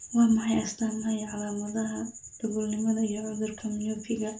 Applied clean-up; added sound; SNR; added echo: none; none; none; reverberation time 0.2 s.